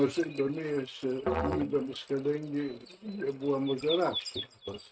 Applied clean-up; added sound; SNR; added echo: neural mask model RNNoise.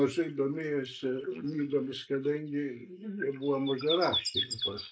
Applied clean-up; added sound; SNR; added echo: neural mask model Resemble Enhance denoiser.